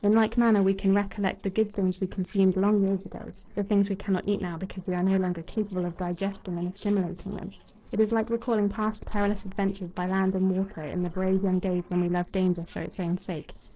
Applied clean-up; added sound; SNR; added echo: neural separator model SepFormer DNS4.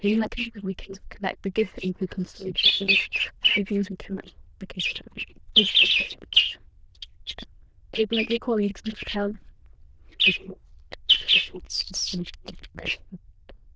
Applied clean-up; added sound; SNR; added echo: neural diffusion model UNIVERSE++.